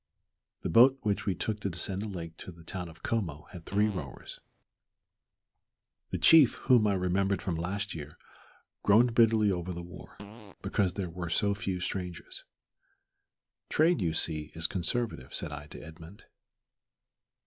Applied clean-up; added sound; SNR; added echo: none; Fart; 17 dB; none.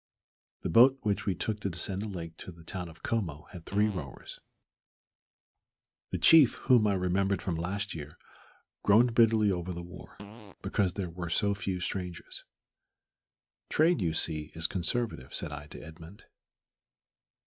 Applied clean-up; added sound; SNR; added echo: neural mask model RNNoise.